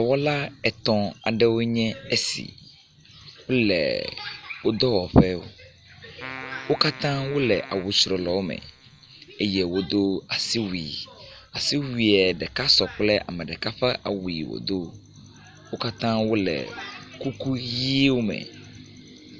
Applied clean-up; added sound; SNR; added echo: none; Keyboard (musical); 17 dB; none.